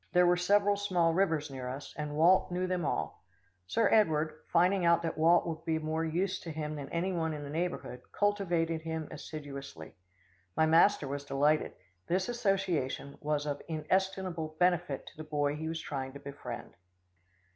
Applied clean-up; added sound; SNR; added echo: none; Bass drum; 16 dB; none.